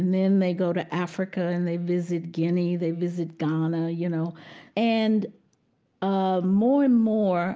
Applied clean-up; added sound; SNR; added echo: none; none; none; none.